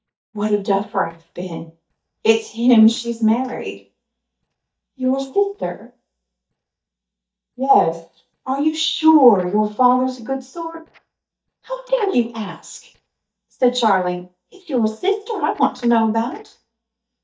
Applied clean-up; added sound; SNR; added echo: neural mask model DeepFilterNet 3.